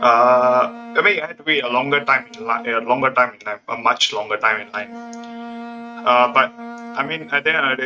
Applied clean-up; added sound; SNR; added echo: neural mask model RNNoise.